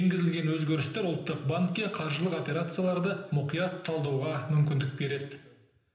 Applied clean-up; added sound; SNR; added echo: none; none; none; reverberation time 0.9 s.